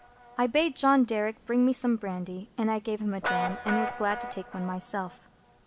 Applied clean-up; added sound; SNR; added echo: none; Guitar; 9 dB; none.